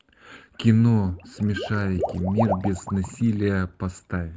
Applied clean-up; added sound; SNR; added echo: none; Water / Liquid; 10 dB; none.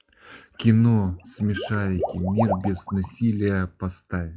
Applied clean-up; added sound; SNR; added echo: classical method log-MMSE.